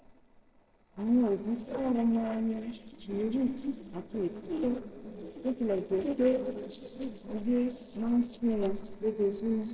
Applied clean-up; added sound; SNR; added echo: neural separator model SepFormer DNS4.